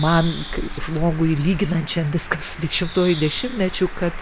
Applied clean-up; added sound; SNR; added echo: none; Bird; 8 dB; none.